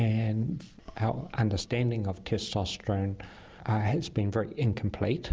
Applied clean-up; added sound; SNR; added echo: none; none; none; none.